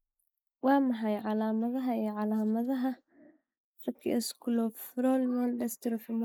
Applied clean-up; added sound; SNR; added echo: neural mask model Resemble Enhance denoiser.